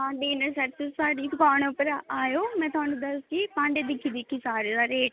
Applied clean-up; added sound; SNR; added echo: none; none; none; none.